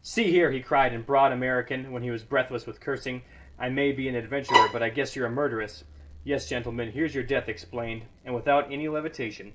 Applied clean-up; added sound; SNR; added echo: none; Bowed string instrument; -5 dB; none.